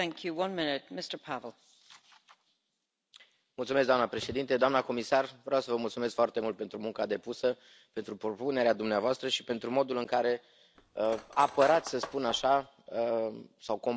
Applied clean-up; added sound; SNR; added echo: none; Cutlery, silverware; 11 dB; none.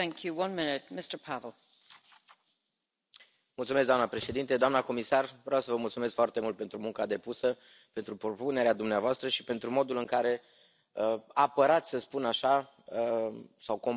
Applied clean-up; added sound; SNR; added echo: none; none; none; none.